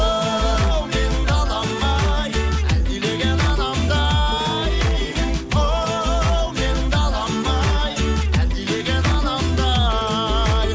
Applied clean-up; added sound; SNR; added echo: none; none; none; none.